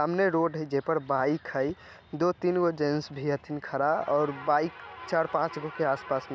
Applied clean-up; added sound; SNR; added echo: none; none; none; none.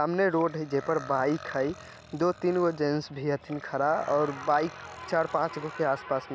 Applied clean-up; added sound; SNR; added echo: none; Burping, eructation; 19 dB; none.